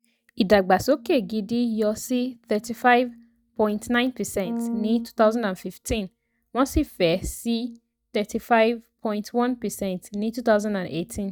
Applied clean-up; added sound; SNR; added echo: neural mask model DeepFilterNet 3.